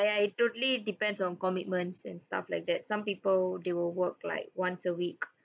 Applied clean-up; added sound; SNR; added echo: none; none; none; none.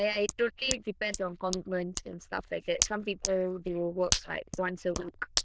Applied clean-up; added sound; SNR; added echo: neural diffusion model UNIVERSE++.